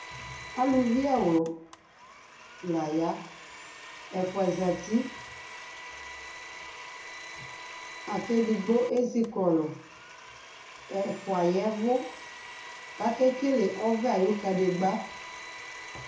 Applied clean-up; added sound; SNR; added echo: none; Domestic sounds, home sounds; 14 dB; reverberation time 0.6 s.